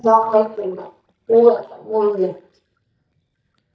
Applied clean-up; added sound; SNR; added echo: neural mask model DeepFilterNet 3.